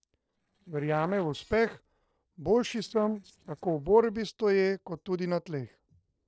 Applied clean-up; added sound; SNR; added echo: neural separator model SepFormer DNS4.